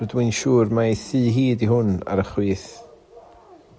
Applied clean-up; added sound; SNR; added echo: none; none; none; none.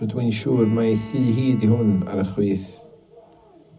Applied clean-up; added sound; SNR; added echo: none; Bowed string instrument; 20 dB; reverberation time 0.4 s.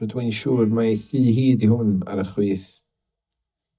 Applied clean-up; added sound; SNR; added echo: neural mask model DeepFilterNet 3.